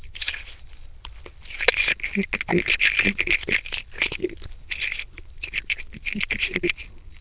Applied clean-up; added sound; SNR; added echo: neural diffusion model UNIVERSE++.